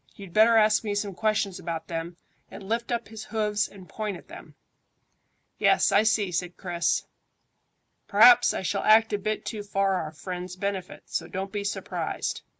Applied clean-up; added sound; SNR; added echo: none; none; none; none.